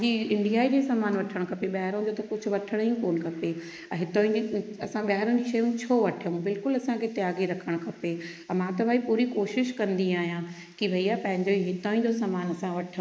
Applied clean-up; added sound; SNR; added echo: neural mask model Resemble Enhance denoiser.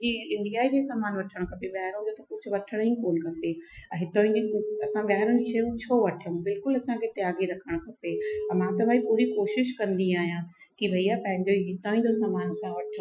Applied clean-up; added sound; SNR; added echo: classical method Wiener filter.